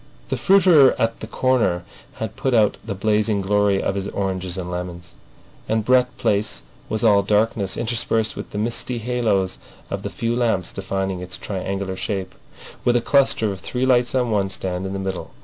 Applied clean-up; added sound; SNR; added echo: none; none; none; none.